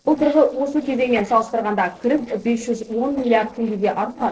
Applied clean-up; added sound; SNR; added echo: neural separator model SepFormer DNS4.